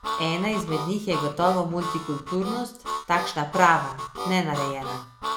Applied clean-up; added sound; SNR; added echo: none; Harmonica; 7 dB; none.